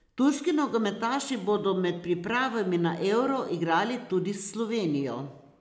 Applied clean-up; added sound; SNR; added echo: none; none; none; none.